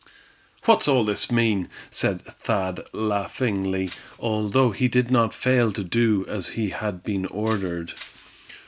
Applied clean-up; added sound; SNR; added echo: none; Rattle (instrument); 5 dB; none.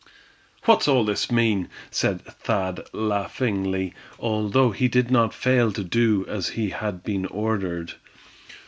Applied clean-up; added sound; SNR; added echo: none; none; none; none.